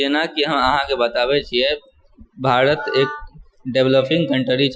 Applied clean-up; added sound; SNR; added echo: classical method Wiener filter.